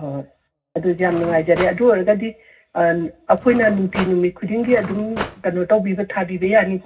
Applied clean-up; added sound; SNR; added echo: none; Cutlery, silverware / Drawer open or close; 13 dB; reverberation time 0.4 s.